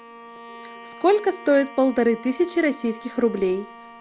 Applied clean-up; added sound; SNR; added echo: none; Bowed string instrument; 18 dB; none.